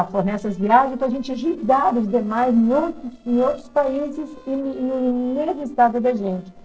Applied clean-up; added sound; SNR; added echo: neural separator model SepFormer DNS4.